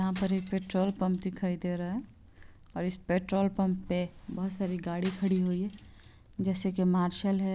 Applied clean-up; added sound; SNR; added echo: none; Cutlery, silverware; 19 dB; none.